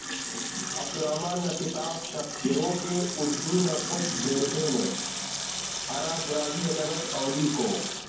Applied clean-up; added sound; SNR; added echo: none; Sink (filling or washing) / Water tap, faucet; 3 dB; reverberation time 0.9 s.